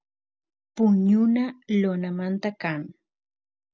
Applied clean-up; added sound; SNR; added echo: none; none; none; none.